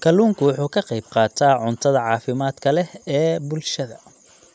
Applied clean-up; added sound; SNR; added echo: none; none; none; none.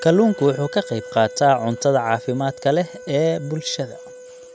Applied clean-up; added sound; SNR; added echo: none; Wind instrument, woodwind instrument; 17 dB; none.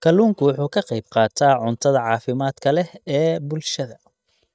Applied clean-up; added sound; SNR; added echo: neural mask model DeepFilterNet 3.